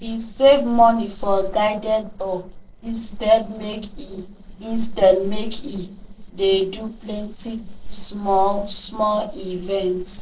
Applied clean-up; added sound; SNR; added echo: neural separator model SepFormer DNS4.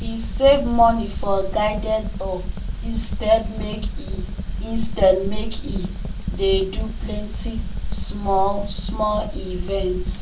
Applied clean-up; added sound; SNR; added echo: none; Fire; 2 dB; reverberation time 0.2 s.